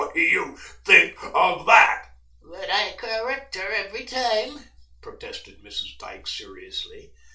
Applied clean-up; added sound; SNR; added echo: none; none; none; reverberation time 0.3 s.